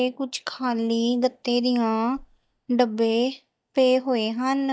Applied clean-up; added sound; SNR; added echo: neural mask model DeepFilterNet 3.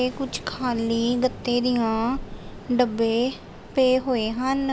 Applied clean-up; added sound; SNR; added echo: none; Ocean; 15 dB; none.